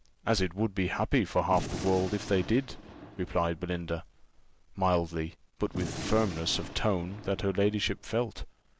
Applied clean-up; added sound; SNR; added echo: none; Gunshot, gunfire; 12 dB; none.